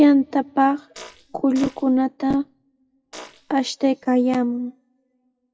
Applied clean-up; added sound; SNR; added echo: classical method WPE with log-MMSE.